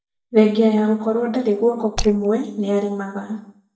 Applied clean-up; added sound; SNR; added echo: neural mask model DeepFilterNet 3.